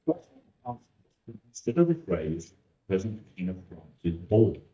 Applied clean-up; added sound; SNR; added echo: neural mask model DeepFilterNet 3.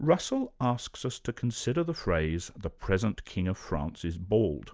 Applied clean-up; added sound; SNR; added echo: none; none; none; none.